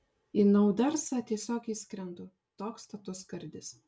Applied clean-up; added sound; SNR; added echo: none; none; none; none.